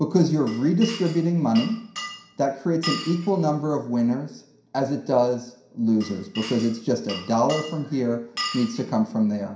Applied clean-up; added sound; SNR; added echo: none; Glass; 13 dB; reverberation time 0.5 s.